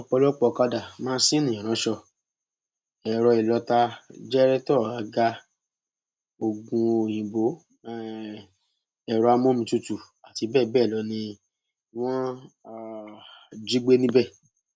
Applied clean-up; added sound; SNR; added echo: none; none; none; none.